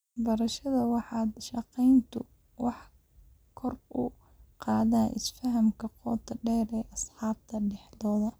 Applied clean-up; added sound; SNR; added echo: none; none; none; none.